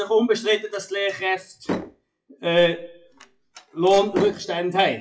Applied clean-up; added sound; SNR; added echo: classical method WPE with log-MMSE.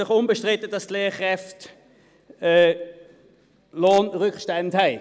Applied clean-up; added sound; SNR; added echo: none; none; none; none.